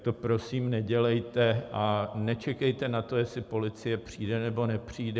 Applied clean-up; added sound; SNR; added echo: none; none; none; none.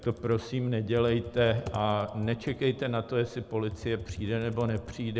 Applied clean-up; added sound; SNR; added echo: none; Computer keyboard; 16 dB; none.